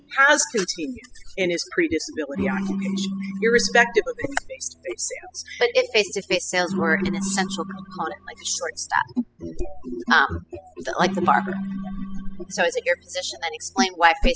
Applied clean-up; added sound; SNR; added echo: classical method spectral subtraction.